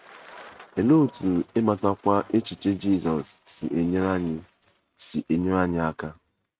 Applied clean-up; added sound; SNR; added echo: neural mask model RNNoise.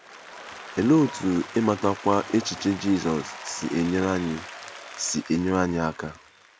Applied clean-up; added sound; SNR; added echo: none; Applause; 15 dB; none.